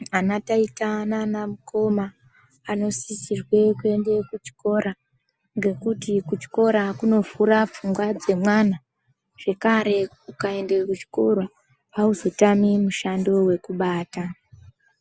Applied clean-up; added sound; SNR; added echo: none; none; none; none.